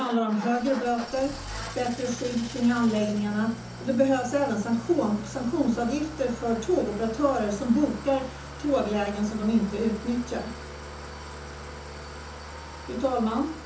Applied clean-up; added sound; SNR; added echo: none; Idling / Engine starting; 12 dB; reverberation time 0.7 s.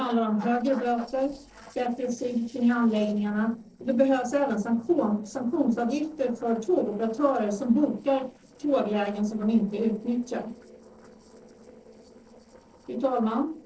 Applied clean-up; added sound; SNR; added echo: neural separator model SepFormer DNS4.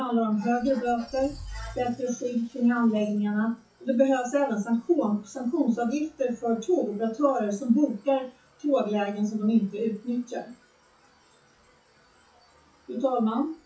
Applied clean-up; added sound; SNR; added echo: classical method WPE with log-MMSE.